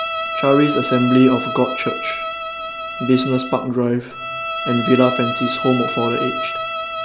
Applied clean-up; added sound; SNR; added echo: none; Bowed string instrument; 5 dB; none.